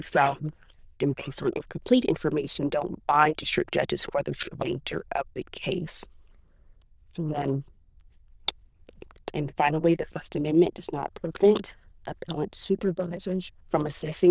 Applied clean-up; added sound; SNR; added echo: neural diffusion model UNIVERSE++.